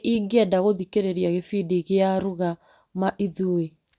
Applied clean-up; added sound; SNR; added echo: none; none; none; none.